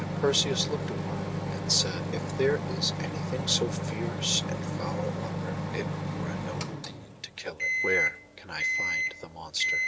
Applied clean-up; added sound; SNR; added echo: none; Microwave oven; -1 dB; none.